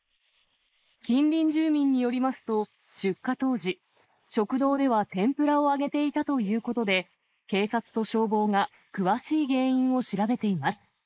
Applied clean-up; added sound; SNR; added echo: neural mask model Resemble Enhance denoiser.